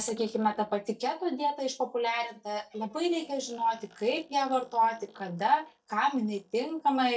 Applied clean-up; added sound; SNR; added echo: neural mask model DeepFilterNet 3.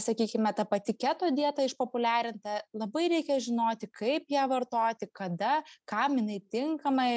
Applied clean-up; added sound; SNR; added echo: none; none; none; none.